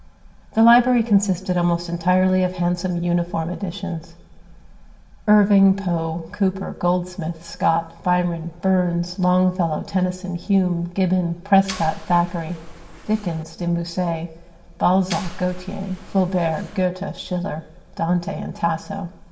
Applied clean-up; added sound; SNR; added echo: none; Mechanisms; 13 dB; reverberation time 2.4 s.